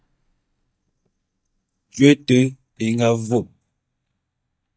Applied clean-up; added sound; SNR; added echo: neural mask model DeepFilterNet 3.